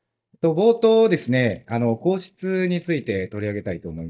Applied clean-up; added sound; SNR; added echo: neural mask model DeepFilterNet 3.